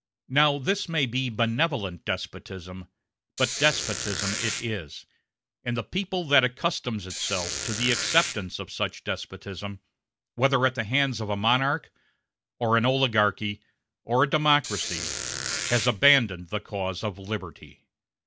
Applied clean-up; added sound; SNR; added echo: none; Squeak; 4 dB; none.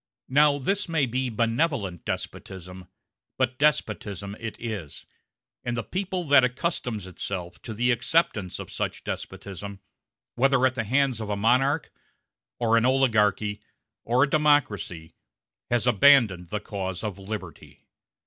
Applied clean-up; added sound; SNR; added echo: none; none; none; none.